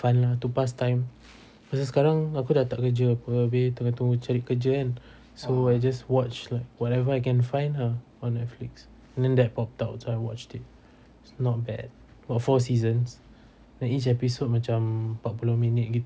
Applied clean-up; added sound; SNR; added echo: none; none; none; none.